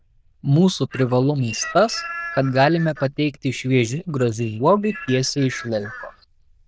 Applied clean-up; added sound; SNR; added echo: neural diffusion model UNIVERSE++.